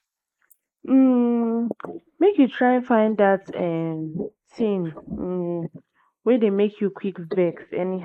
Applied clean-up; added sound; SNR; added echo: neural mask model Resemble Enhance denoiser.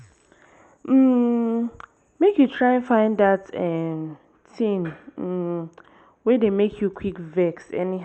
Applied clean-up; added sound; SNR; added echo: none; none; none; none.